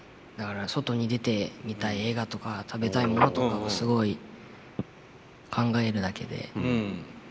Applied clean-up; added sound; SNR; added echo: none; Telephone; 4 dB; none.